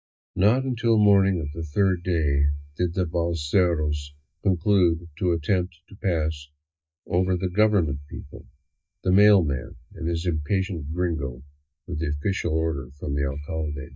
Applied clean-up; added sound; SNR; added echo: neural mask model DeepFilterNet 3.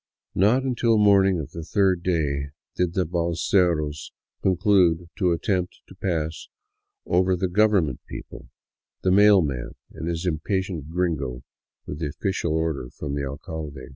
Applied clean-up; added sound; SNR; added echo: none; none; none; none.